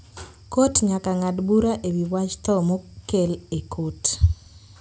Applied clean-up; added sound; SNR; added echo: none; none; none; none.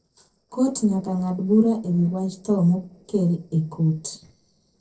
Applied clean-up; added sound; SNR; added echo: neural separator model SepFormer DNS4.